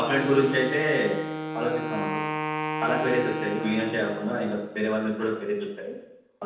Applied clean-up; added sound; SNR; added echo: none; Wind instrument, woodwind instrument; 6 dB; reverberation time 0.9 s.